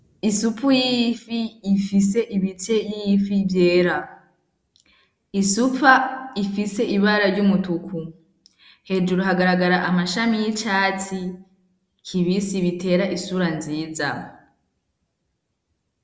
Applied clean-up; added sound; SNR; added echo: none; none; none; none.